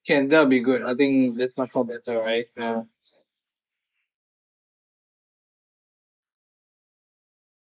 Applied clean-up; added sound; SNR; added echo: neural mask model Resemble Enhance denoiser.